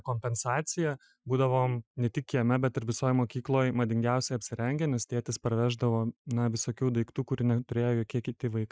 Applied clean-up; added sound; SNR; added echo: classical method Wiener filter.